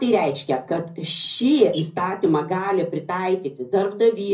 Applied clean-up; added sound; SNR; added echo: none; none; none; reverberation time 0.4 s.